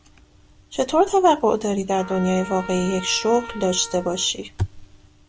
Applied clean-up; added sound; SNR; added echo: none; Trumpet; 15 dB; none.